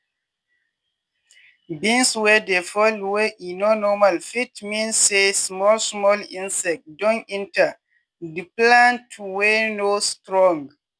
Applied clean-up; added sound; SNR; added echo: none; none; none; none.